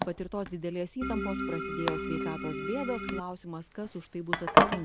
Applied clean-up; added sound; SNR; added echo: none; Domestic sounds, home sounds + Organ; -5 dB; none.